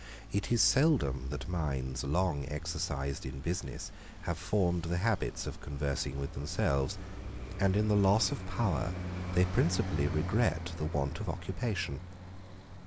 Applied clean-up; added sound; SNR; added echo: none; Traffic noise, roadway noise; 9 dB; none.